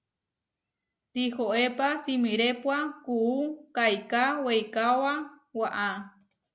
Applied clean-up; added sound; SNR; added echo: none; none; none; none.